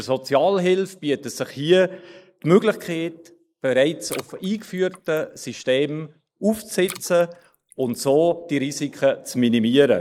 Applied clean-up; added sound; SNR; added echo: neural mask model Resemble Enhance denoiser.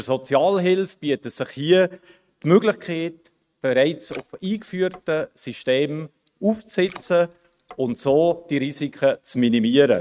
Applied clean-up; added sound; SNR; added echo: neural mask model RNNoise.